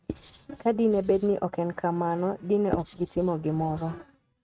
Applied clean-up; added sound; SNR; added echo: neural mask model RNNoise.